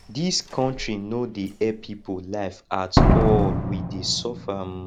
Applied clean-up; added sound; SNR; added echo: none; Slam; -2 dB; none.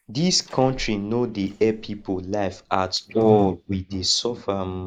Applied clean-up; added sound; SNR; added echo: neural mask model Resemble Enhance denoiser.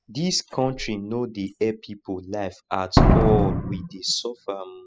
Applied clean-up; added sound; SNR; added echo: classical method spectral subtraction.